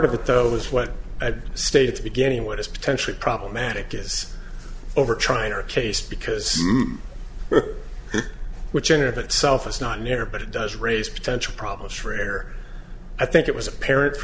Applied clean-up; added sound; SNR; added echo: none; none; none; none.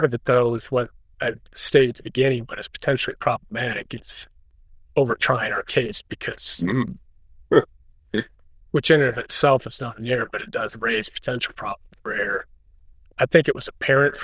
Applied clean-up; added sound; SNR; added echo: neural diffusion model UNIVERSE++.